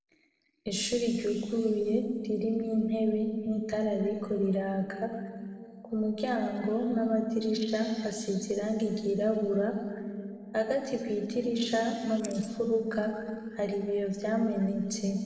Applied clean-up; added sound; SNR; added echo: neural separator model SepFormer DNS4.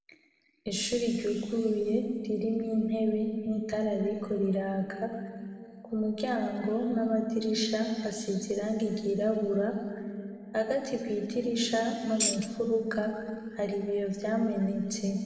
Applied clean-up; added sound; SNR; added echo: none; Tambourine; 4 dB; reverberation time 2.6 s.